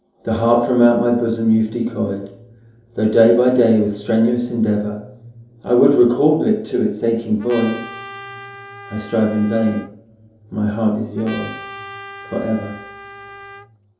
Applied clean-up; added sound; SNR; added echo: none; Trumpet; 17 dB; reverberation time 2.8 s.